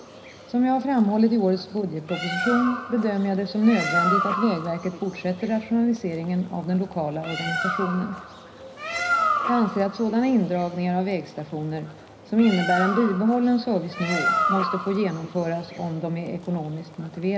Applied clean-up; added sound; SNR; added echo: none; Bird; 6 dB; reverberation time 0.5 s.